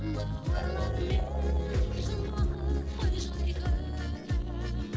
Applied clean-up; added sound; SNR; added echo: neural separator model SepFormer DNS4.